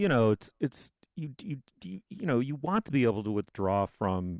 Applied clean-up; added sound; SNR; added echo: none; none; none; none.